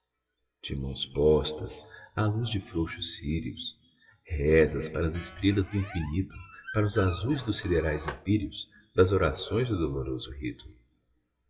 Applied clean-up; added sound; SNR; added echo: classical method WPE with log-MMSE.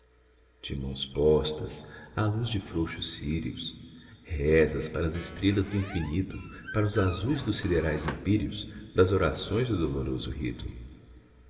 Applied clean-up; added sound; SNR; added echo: none; Squeak; 15 dB; reverberation time 2.4 s.